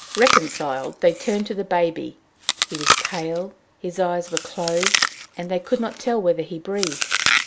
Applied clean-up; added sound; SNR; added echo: none; Chewing, mastication; 1 dB; none.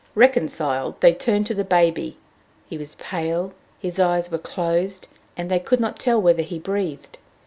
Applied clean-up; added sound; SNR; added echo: none; none; none; none.